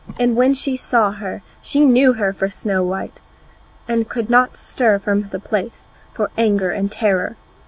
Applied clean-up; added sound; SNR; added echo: none; none; none; none.